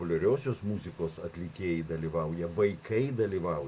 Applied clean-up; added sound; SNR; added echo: none; none; none; none.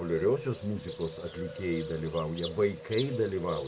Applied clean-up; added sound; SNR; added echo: none; Bird; 10 dB; none.